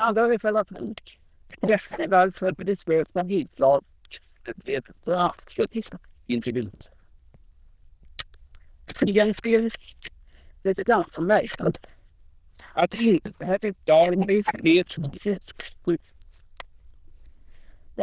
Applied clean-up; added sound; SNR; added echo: neural diffusion model UNIVERSE++.